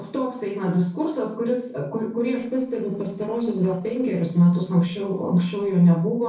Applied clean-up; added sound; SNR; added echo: neural separator model SepFormer DNS4.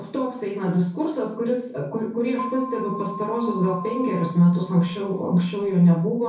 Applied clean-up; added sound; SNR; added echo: none; Keyboard (musical); 12 dB; reverberation time 0.5 s.